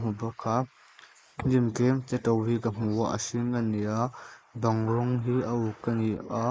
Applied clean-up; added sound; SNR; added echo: neural mask model Resemble Enhance denoiser.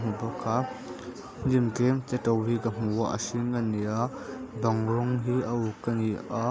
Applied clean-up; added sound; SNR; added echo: none; none; none; none.